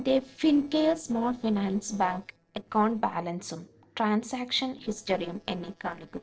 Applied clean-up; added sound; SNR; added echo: neural separator model SepFormer DNS4.